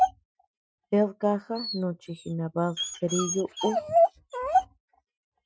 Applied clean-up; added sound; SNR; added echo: classical method Wiener filter.